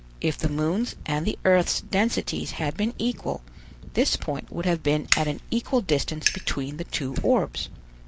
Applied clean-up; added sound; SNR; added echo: none; Fire; 10 dB; none.